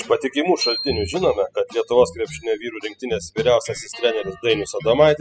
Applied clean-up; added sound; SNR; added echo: classical method spectral subtraction.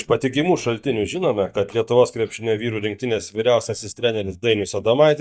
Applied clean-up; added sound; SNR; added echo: neural mask model DeepFilterNet 3.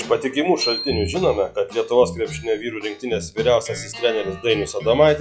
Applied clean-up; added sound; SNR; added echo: classical method log-MMSE.